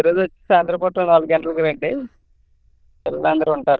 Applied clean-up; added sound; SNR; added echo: neural diffusion model UNIVERSE++.